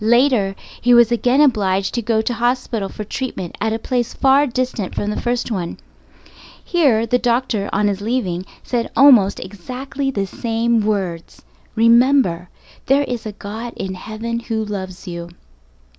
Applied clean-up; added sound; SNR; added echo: none; none; none; none.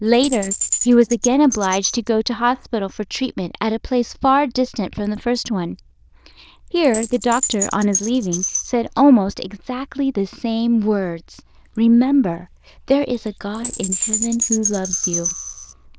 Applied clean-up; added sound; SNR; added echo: neural diffusion model UNIVERSE++.